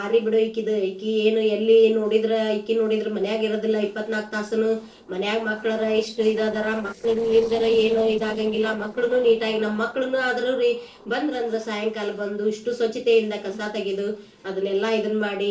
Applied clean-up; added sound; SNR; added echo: neural separator model SepFormer DNS4.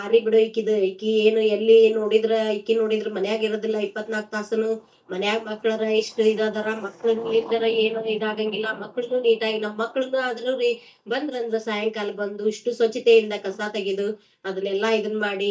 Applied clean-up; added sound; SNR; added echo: neural mask model DeepFilterNet 3.